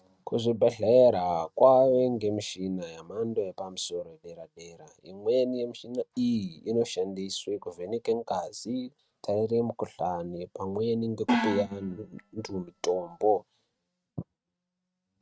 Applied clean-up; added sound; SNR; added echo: neural mask model RNNoise.